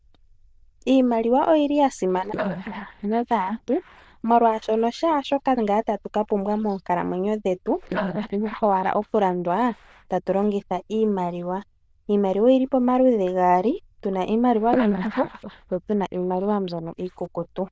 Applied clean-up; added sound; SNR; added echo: neural diffusion model UNIVERSE++.